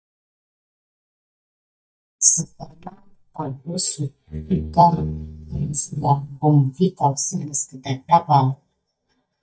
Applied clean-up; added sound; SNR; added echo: neural mask model DeepFilterNet 3.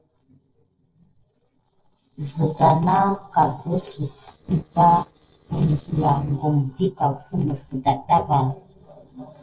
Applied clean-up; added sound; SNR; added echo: neural separator model SepFormer DNS4.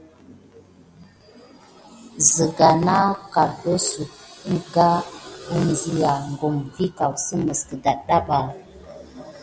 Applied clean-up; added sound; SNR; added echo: none; none; none; none.